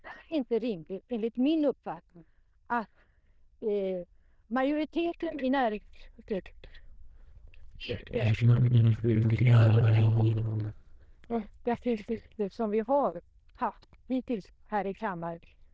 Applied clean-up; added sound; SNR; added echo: neural diffusion model UNIVERSE++.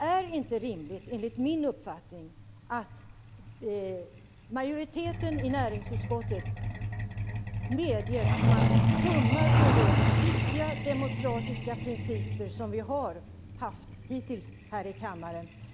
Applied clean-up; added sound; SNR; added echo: none; Truck; -4 dB; none.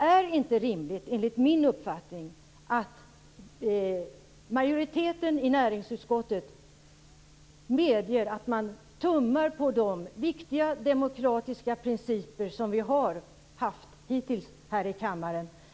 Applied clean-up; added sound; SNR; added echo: none; none; none; none.